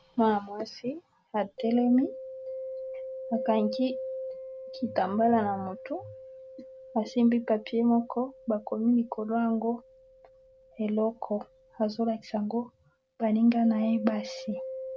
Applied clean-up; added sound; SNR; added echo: none; Mallet percussion; 13 dB; none.